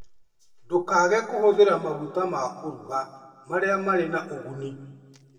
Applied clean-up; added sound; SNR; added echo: none; none; none; reverberation time 1.2 s.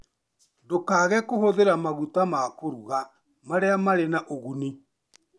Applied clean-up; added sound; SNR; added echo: none; none; none; none.